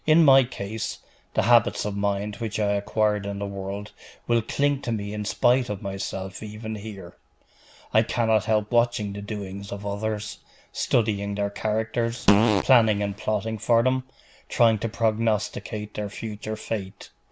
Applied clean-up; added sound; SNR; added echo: none; Fart; -1 dB; none.